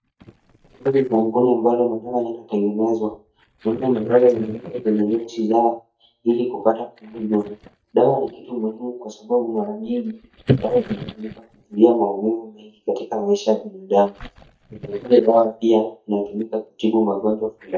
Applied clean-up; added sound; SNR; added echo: neural mask model DeepFilterNet 3.